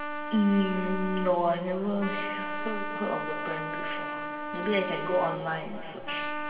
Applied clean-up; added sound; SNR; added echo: none; Trumpet; 6 dB; reverberation time 2.7 s.